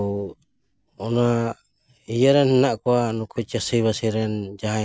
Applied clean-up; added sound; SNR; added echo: none; none; none; none.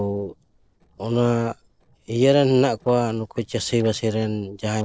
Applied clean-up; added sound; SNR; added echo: neural separator model SepFormer DNS4.